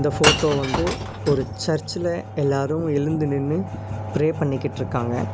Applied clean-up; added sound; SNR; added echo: none; Shatter / Crushing; 5 dB; none.